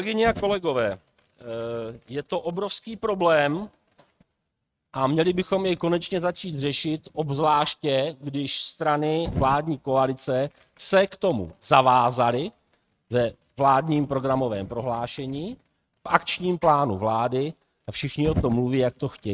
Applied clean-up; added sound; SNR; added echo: neural mask model RNNoise.